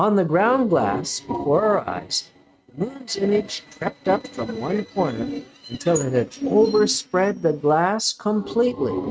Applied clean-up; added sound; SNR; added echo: neural mask model RNNoise.